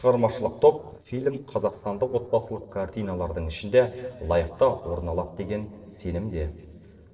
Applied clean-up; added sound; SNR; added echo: neural separator model SepFormer DNS4.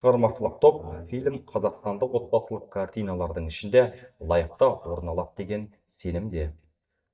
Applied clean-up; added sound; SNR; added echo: neural mask model DeepFilterNet 3.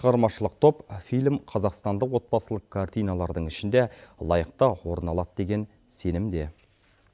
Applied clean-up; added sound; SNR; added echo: none; none; none; none.